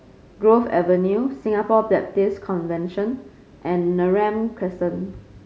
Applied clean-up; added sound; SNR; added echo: none; none; none; none.